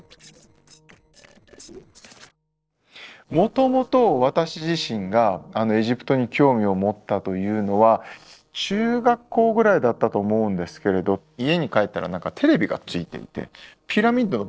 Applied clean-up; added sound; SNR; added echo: neural separator model SepFormer DNS4.